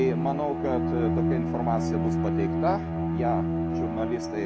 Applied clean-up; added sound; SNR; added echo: none; Bowed string instrument; -3 dB; none.